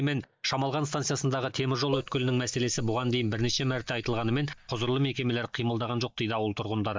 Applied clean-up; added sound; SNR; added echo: neural mask model DeepFilterNet 3.